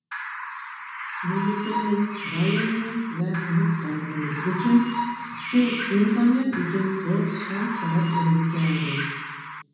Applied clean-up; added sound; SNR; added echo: none; Bird; 6 dB; reverberation time 1.1 s.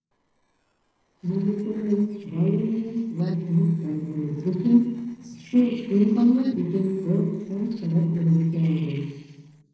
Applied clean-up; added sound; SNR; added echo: neural separator model SepFormer DNS4.